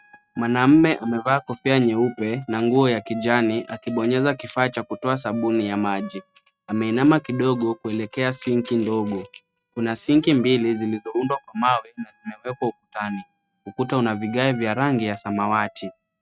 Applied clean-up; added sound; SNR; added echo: neural mask model RNNoise.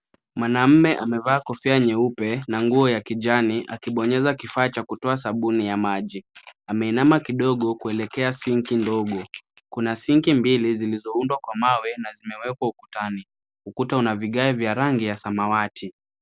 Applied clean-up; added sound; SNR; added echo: none; none; none; none.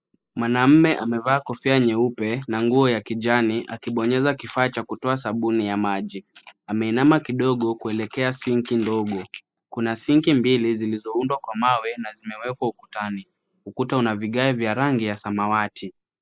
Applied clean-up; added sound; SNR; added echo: neural mask model Resemble Enhance denoiser.